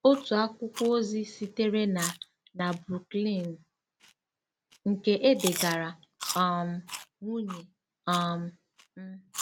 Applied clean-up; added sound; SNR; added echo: none; Chewing, mastication; 12 dB; none.